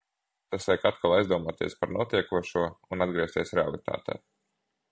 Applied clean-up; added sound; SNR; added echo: none; none; none; none.